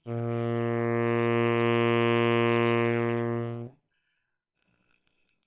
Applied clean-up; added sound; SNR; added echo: neural separator model SepFormer WHAMR!.